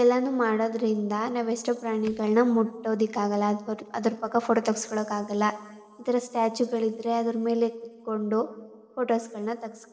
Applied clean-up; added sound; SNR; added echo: neural separator model SepFormer DNS4.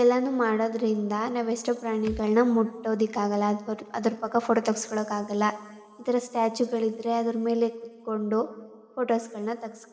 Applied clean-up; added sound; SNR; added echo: none; Thump, thud; 18 dB; reverberation time 2.1 s.